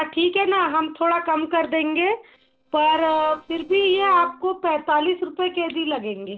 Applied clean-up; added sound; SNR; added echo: neural separator model SepFormer DNS4.